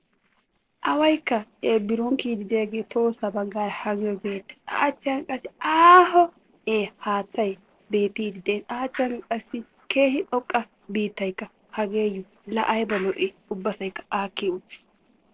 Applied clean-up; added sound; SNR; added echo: neural separator model SepFormer DNS4.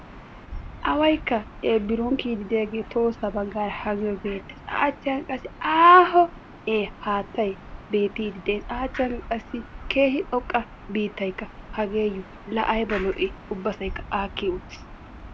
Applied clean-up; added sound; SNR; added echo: none; Gull, seagull / Ocean; 15 dB; none.